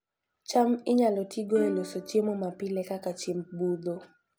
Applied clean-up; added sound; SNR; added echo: none; Plucked string instrument; 12 dB; none.